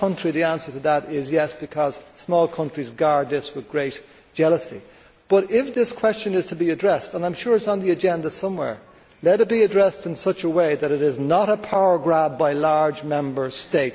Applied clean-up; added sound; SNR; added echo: none; none; none; none.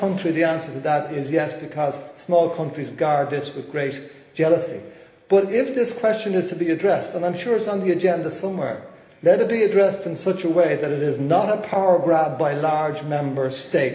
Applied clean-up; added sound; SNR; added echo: none; none; none; reverberation time 1.1 s.